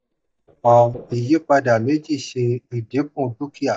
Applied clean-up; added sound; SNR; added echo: neural mask model DeepFilterNet 3.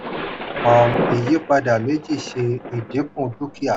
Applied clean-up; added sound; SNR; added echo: none; Thunder; 7 dB; none.